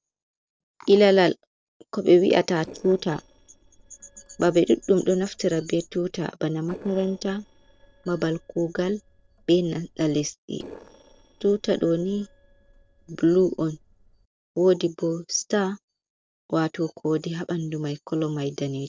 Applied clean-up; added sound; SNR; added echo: neural separator model SepFormer DNS4.